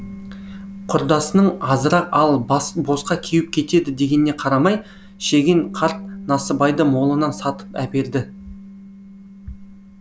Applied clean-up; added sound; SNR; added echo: none; Bass guitar; 17 dB; none.